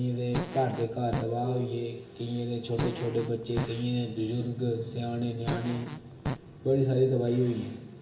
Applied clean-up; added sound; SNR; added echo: none; Fart; 6 dB; reverberation time 1.0 s.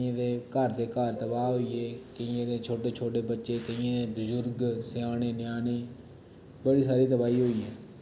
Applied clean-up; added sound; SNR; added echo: none; none; none; none.